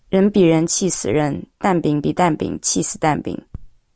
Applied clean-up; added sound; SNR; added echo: none; none; none; none.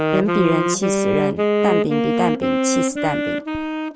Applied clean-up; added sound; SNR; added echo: none; Wind instrument, woodwind instrument; -4 dB; none.